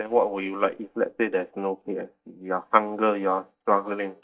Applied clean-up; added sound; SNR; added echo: neural mask model DeepFilterNet 3.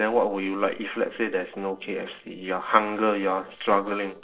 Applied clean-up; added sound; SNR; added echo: neural separator model SepFormer DNS4.